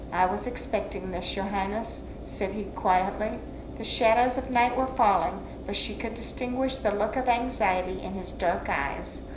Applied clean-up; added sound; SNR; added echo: none; Engine; 11 dB; reverberation time 0.5 s.